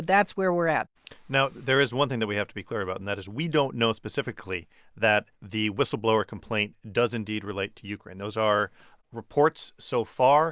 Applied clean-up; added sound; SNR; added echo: none; none; none; none.